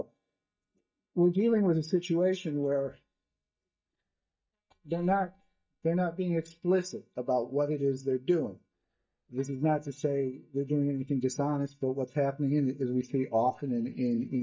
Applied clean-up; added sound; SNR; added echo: neural mask model DeepFilterNet 3.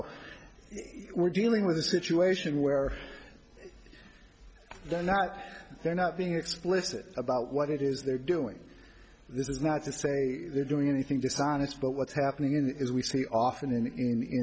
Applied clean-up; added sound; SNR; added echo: none; none; none; none.